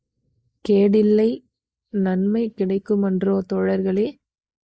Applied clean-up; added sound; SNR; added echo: neural mask model Resemble Enhance denoiser.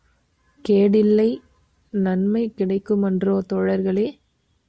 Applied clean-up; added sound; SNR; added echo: none; none; none; none.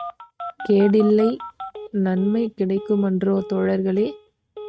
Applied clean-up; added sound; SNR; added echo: neural mask model RNNoise.